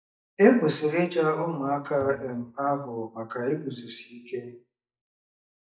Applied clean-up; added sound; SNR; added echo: neural mask model DeepFilterNet 3.